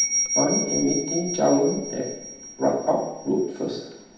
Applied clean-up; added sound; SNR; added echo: none; Bell; 5 dB; reverberation time 0.8 s.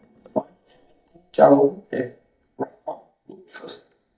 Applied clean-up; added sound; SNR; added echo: neural mask model DeepFilterNet 3.